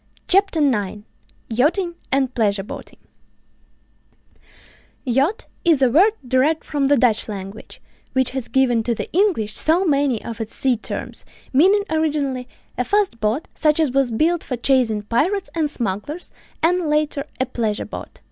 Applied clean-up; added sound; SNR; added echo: none; none; none; none.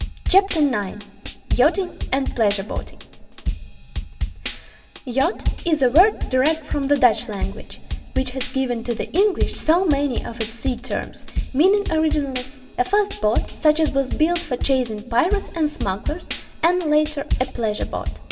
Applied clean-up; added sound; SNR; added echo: none; Drum kit; 6 dB; reverberation time 1.6 s.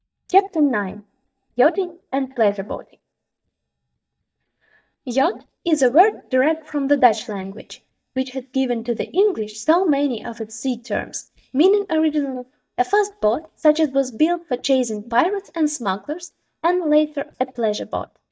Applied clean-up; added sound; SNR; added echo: neural mask model DeepFilterNet 3.